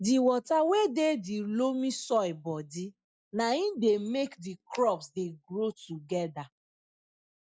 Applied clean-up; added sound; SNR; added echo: classical method log-MMSE.